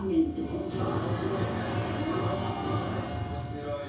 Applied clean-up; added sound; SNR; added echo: none; Wind instrument, woodwind instrument; 15 dB; reverberation time 0.6 s.